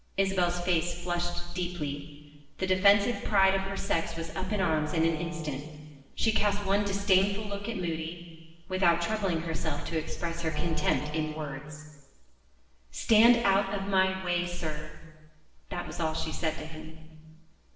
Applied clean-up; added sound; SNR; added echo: neural separator model SepFormer DNS4.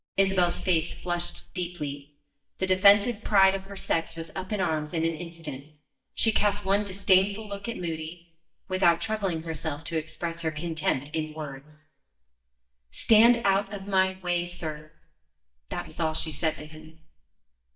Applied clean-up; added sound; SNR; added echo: neural mask model DeepFilterNet 3.